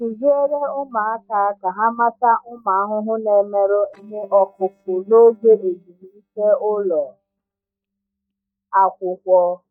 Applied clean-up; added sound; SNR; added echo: neural mask model DeepFilterNet 3.